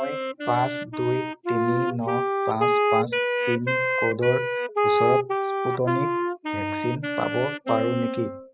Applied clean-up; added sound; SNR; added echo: classical method spectral subtraction.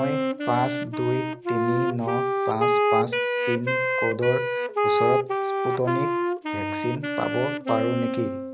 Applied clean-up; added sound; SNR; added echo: none; Wind instrument, woodwind instrument; -3 dB; none.